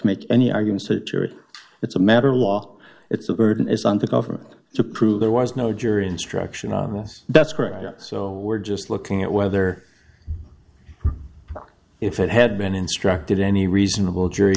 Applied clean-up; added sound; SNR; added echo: none; none; none; none.